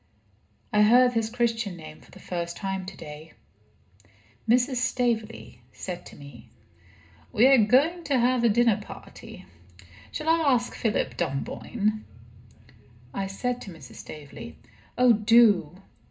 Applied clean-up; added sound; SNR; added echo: none; none; none; reverberation time 0.2 s.